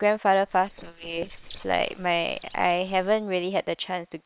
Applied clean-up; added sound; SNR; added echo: neural separator model SepFormer WHAM!.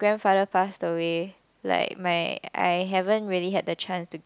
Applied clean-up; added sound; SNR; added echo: none; none; none; none.